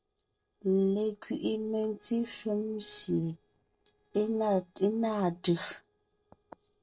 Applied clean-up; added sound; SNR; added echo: neural separator model SepFormer DNS4.